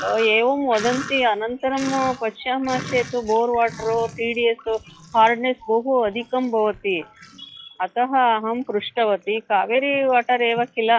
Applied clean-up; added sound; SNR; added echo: classical method log-MMSE.